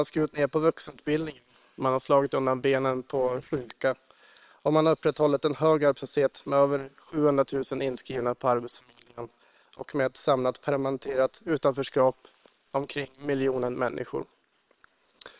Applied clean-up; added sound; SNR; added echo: neural separator model SepFormer WHAM!.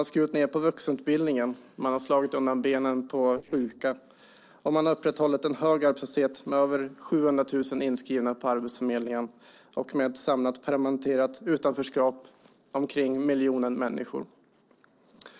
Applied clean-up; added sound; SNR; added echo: neural separator model SepFormer DNS4.